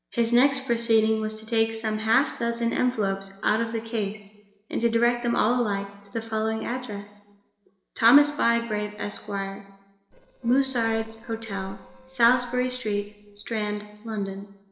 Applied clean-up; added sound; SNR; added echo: neural separator model SepFormer DNS4.